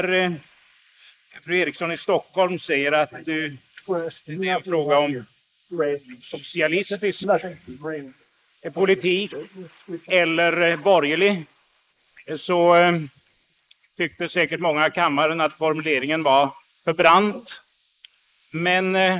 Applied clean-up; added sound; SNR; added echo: neural mask model Resemble Enhance denoiser.